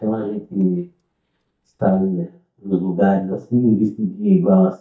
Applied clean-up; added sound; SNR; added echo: neural mask model DeepFilterNet 3.